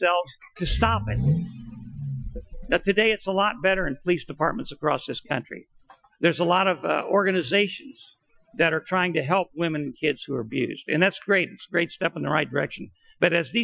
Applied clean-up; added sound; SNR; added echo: classical method Wiener filter.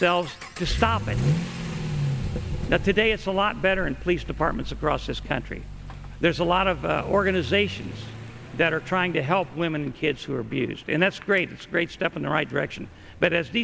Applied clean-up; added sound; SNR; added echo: none; Accelerating, revving, vroom / Vehicle; 7 dB; none.